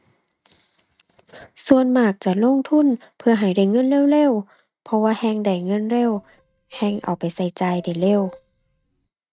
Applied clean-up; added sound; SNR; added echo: neural mask model RNNoise.